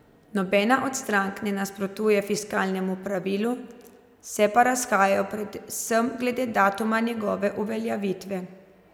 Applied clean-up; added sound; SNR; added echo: none; none; none; none.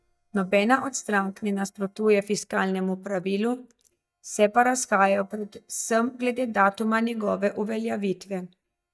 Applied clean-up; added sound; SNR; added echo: neural mask model DeepFilterNet 3.